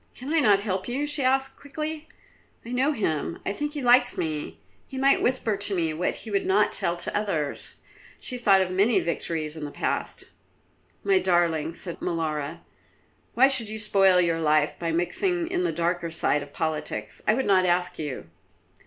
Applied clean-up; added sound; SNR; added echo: none; none; none; none.